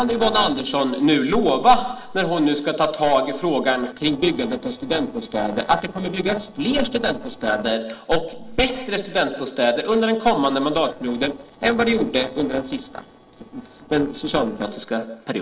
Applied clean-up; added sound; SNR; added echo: neural separator model SepFormer DNS4.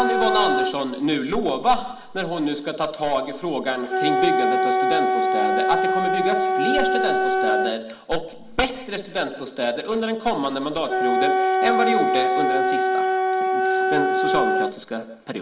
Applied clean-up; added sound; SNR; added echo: none; Wind instrument, woodwind instrument; -3 dB; reverberation time 0.9 s.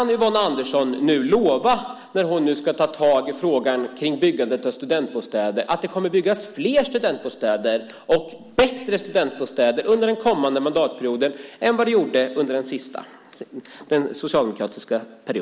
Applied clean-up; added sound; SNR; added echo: none; none; none; none.